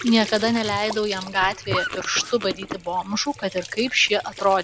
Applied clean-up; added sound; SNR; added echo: none; Squeak / Trickle, dribble / Sink (filling or washing); 11 dB; none.